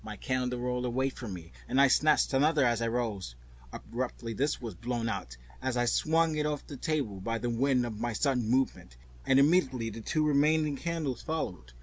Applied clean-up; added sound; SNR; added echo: none; none; none; none.